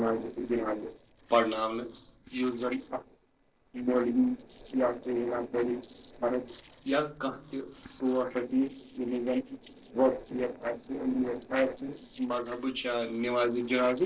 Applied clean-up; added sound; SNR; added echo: neural separator model SepFormer DNS4.